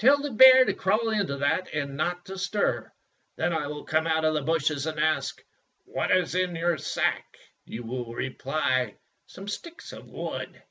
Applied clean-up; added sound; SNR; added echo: none; none; none; none.